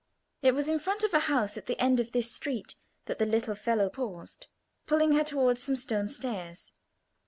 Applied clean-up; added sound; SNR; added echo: none; none; none; none.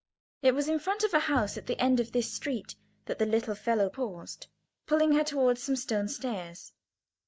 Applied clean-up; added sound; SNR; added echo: neural mask model DeepFilterNet 3.